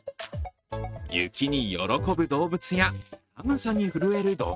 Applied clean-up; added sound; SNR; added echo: neural mask model RNNoise.